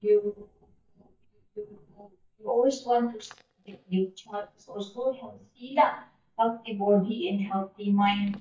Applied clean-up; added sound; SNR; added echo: neural mask model DeepFilterNet 3.